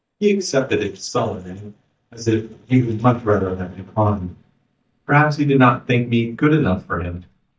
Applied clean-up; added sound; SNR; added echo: neural mask model DeepFilterNet 3.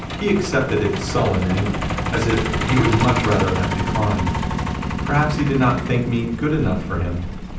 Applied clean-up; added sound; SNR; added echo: none; Truck; 2 dB; reverberation time 0.6 s.